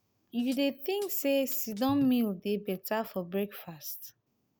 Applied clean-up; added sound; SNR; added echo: none; Hi-hat; 18 dB; none.